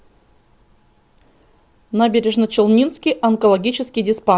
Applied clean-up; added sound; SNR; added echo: none; none; none; none.